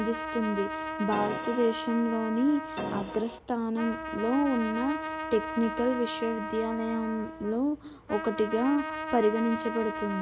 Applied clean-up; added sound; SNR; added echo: none; Keyboard (musical) + Trumpet; 7 dB; none.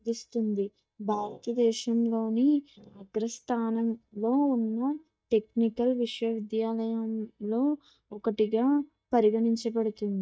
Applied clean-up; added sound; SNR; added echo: neural mask model DeepFilterNet 3.